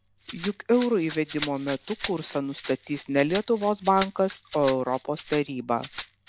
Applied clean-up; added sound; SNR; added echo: none; Rattle (instrument); 14 dB; none.